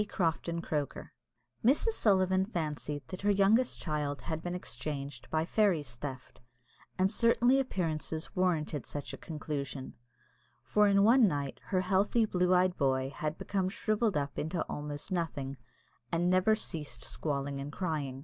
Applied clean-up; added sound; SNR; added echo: none; none; none; none.